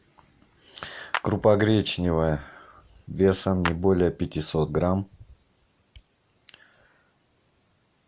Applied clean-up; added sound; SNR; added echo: none; Clapping; 11 dB; none.